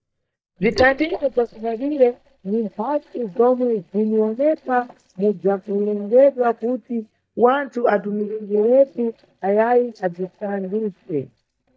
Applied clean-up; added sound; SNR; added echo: neural mask model DeepFilterNet 3.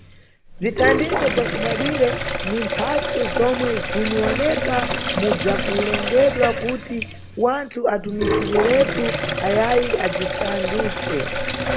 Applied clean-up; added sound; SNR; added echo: none; Sink (filling or washing); 1 dB; none.